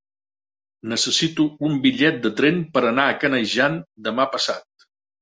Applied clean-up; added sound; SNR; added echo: none; none; none; none.